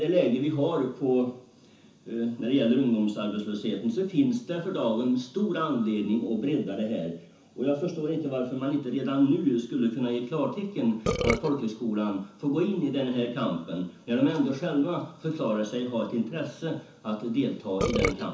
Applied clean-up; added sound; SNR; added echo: none; Burping, eructation; 0 dB; reverberation time 0.9 s.